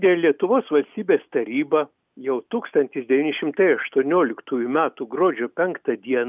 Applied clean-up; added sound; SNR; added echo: none; none; none; none.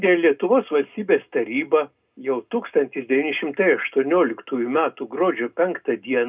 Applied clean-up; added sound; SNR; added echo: none; none; none; reverberation time 0.2 s.